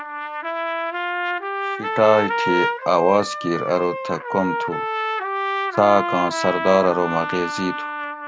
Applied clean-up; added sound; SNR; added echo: none; Trumpet; 3 dB; none.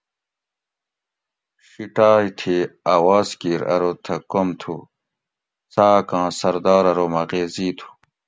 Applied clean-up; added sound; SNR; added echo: none; none; none; none.